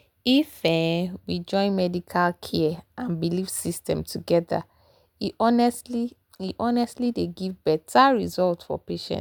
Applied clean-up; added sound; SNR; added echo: none; none; none; none.